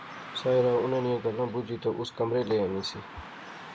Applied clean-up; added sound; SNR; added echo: none; Car passing by / Traffic noise, roadway noise; 16 dB; none.